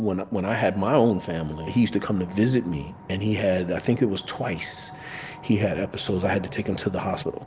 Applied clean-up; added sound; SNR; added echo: none; none; none; none.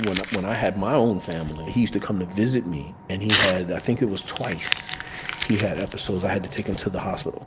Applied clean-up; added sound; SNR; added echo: none; Crumpling, crinkling / Tearing; 8 dB; none.